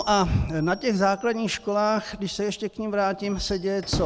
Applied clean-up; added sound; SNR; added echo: none; Squeak / Slam / Wood; 14 dB; none.